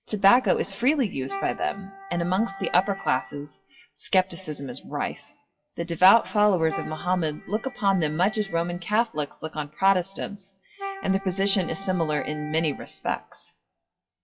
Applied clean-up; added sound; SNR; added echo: classical method WPE with log-MMSE.